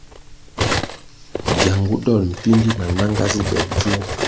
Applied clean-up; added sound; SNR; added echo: none; Cutlery, silverware; 3 dB; none.